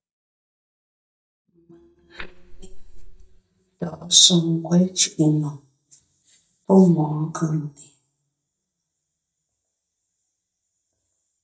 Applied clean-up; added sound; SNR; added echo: neural mask model DeepFilterNet 3.